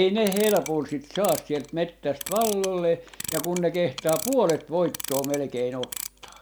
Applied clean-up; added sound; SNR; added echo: none; Clock; 12 dB; none.